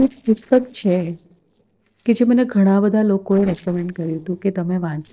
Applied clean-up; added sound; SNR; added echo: neural separator model SepFormer DNS4.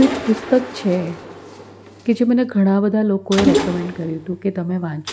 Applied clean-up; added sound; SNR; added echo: none; Mechanisms; 7 dB; none.